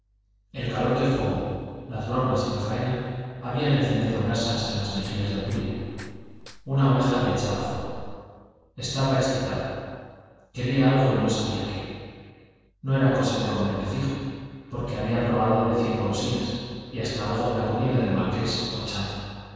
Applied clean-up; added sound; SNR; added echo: neural separator model SepFormer DNS4.